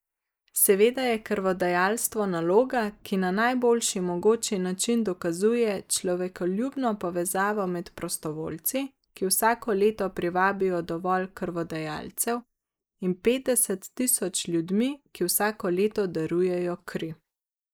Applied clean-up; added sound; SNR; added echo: neural mask model Resemble Enhance denoiser.